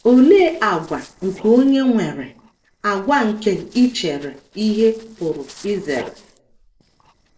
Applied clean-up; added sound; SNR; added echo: neural separator model SepFormer DNS4.